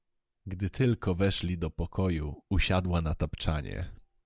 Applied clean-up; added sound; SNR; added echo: none; none; none; none.